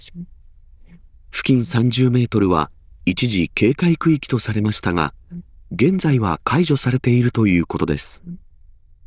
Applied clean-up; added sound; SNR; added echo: neural diffusion model UNIVERSE++.